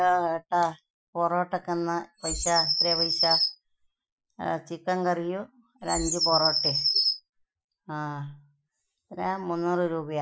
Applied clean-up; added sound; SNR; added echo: classical method Wiener filter.